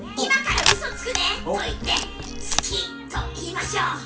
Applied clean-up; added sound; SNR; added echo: none; Camera; 1 dB; reverberation time 0.3 s.